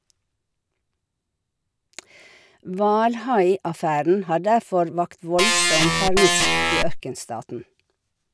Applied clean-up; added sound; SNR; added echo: none; Organ; -5 dB; none.